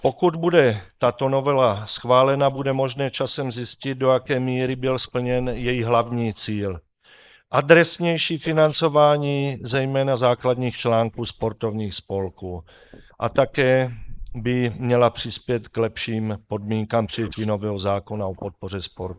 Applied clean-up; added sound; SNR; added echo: neural mask model Resemble Enhance denoiser.